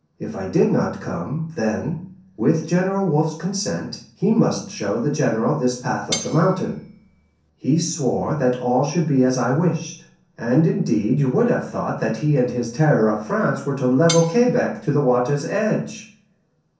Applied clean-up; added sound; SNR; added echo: none; Cutlery, silverware; 13 dB; reverberation time 0.6 s.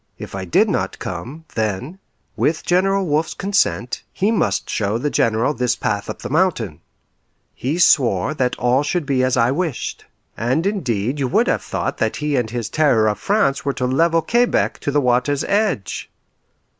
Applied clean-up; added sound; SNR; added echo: none; none; none; none.